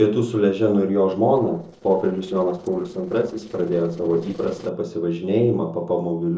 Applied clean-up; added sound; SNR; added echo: neural separator model SepFormer DNS4.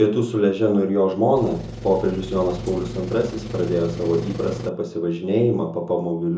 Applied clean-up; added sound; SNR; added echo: none; Engine; 10 dB; reverberation time 0.5 s.